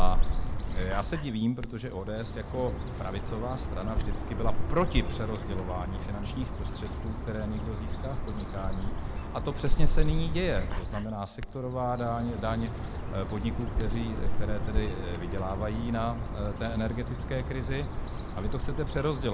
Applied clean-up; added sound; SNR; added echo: none; Bird; -5 dB; none.